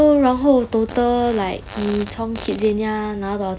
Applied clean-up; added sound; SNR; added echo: none; Fart; 17 dB; none.